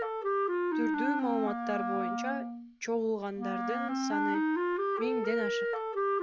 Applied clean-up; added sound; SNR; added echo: none; Wind instrument, woodwind instrument; -5 dB; none.